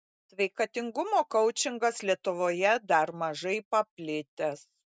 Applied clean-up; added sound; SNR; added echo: none; none; none; none.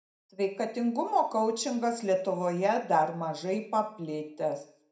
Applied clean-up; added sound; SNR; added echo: none; none; none; reverberation time 0.4 s.